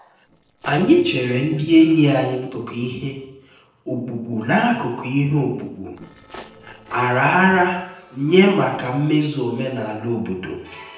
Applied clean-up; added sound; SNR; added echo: neural separator model SepFormer DNS4.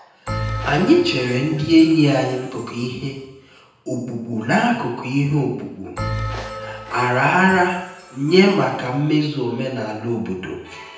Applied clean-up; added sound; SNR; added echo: none; Bell; 14 dB; reverberation time 0.9 s.